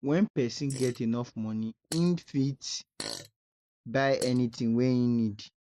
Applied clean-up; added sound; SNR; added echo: neural mask model Resemble Enhance denoiser.